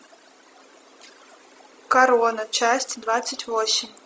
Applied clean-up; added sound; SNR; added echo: none; none; none; none.